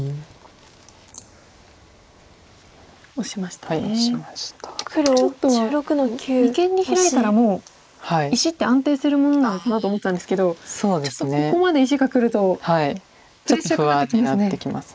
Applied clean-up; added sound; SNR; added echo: neural mask model Resemble Enhance denoiser.